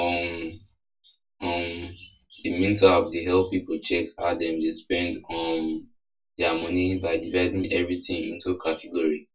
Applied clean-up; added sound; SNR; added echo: none; none; none; reverberation time 0.1 s.